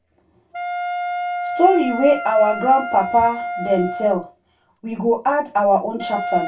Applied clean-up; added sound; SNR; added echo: none; Wind instrument, woodwind instrument; 8 dB; reverberation time 0.2 s.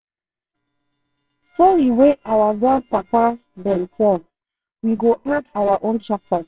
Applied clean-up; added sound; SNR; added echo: neural separator model SepFormer WHAMR!.